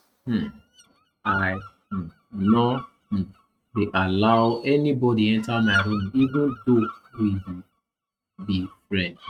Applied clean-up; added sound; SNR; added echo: neural mask model RNNoise.